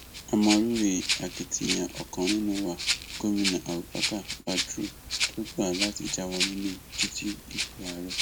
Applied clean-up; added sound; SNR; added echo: none; Rattle (instrument); 3 dB; none.